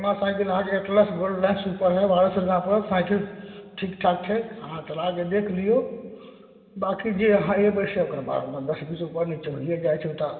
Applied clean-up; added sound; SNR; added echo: none; none; none; reverberation time 2.6 s.